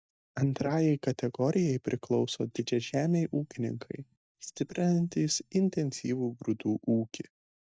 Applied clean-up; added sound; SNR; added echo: neural mask model DeepFilterNet 3.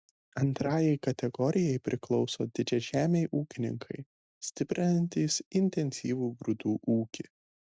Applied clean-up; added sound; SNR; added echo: none; none; none; none.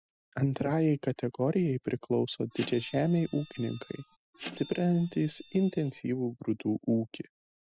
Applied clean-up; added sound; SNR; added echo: classical method spectral subtraction.